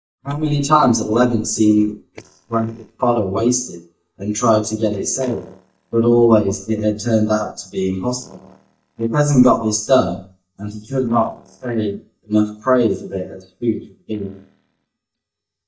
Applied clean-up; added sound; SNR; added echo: neural mask model DeepFilterNet 3.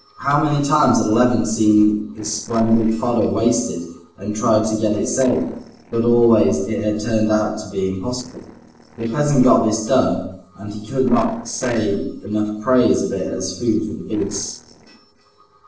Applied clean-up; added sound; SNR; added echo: neural separator model SepFormer DNS4.